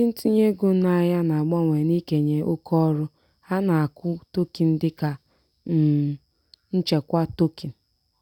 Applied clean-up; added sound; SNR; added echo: none; none; none; none.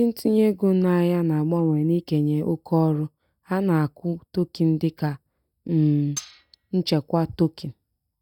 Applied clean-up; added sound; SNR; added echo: neural mask model DeepFilterNet 3.